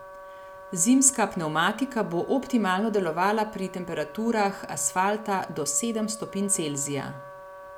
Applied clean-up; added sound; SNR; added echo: none; Wind instrument, woodwind instrument; 17 dB; none.